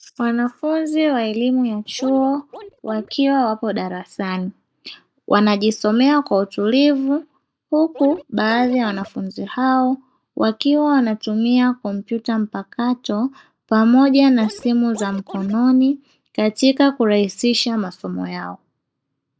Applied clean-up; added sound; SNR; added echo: neural mask model DeepFilterNet 3.